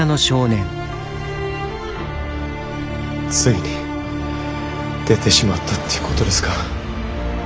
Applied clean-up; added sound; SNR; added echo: none; none; none; none.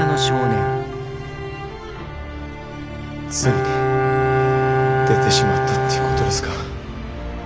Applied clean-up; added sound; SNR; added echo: none; Bowed string instrument; -5 dB; none.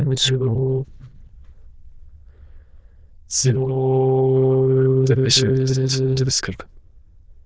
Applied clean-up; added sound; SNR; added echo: neural diffusion model UNIVERSE++.